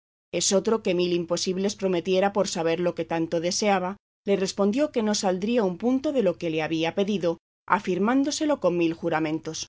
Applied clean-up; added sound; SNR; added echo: none; none; none; none.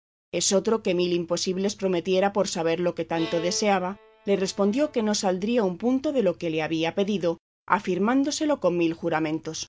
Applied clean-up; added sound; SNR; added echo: none; Bowed string instrument; 17 dB; none.